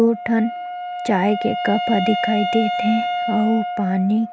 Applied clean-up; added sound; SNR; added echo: none; Wind instrument, woodwind instrument; 4 dB; none.